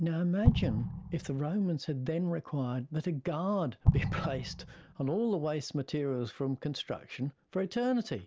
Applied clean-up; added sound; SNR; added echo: none; Explosion; -1 dB; none.